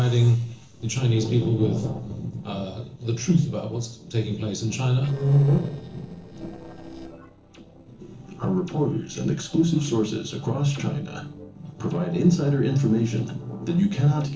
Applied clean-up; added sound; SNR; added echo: neural separator model SepFormer DNS4.